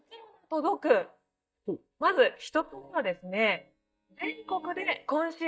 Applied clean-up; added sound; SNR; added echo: neural mask model DeepFilterNet 3.